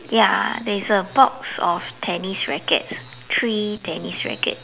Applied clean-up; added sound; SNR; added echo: none; none; none; none.